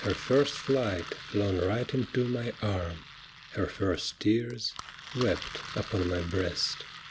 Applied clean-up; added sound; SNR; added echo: none; Engine; 13 dB; none.